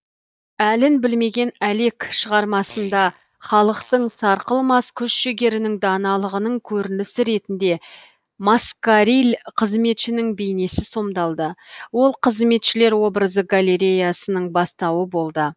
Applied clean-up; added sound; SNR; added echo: neural mask model DeepFilterNet 3.